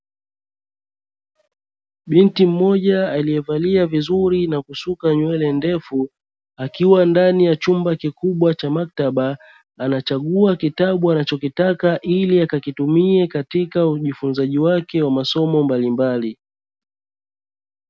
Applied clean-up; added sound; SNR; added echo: none; none; none; none.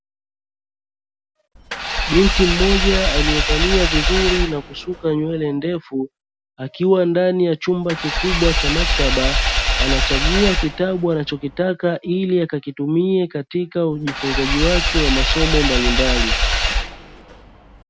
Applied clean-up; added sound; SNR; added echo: none; Engine / Vehicle; -2 dB; none.